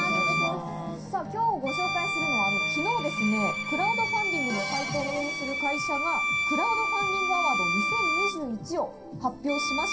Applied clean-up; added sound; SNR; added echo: none; Bowed string instrument; -1 dB; reverberation time 0.3 s.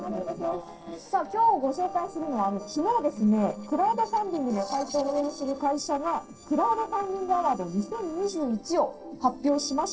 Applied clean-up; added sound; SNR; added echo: neural separator model SepFormer DNS4.